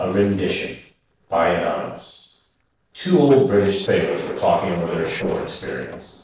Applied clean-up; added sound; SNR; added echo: neural separator model SepFormer DNS4.